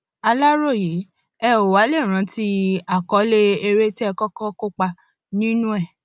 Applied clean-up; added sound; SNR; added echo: none; none; none; none.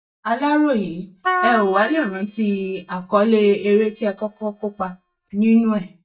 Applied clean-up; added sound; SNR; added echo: neural mask model DeepFilterNet 3.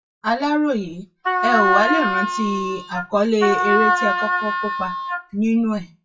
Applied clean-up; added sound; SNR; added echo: classical method WPE with log-MMSE.